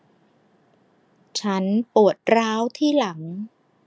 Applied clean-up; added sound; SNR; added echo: none; none; none; none.